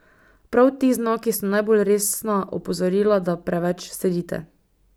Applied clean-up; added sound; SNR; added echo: none; none; none; none.